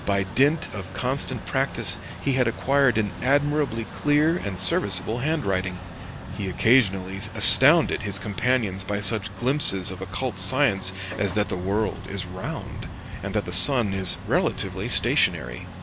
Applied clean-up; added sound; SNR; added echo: none; Truck; 13 dB; none.